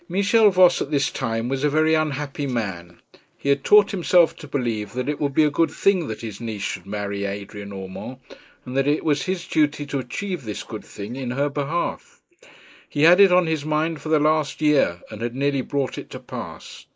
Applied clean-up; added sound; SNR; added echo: neural mask model Resemble Enhance denoiser.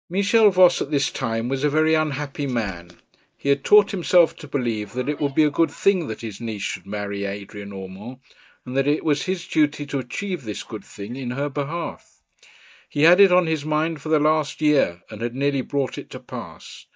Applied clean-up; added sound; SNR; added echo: neural mask model DeepFilterNet 3.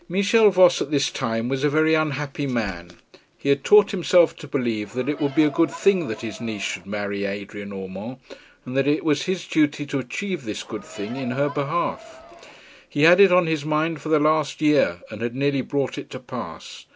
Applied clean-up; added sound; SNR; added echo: none; Crowd; 18 dB; none.